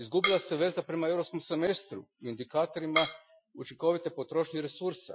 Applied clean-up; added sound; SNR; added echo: classical method Wiener filter.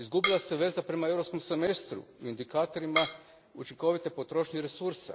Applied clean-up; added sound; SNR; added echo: none; Drum kit; 3 dB; none.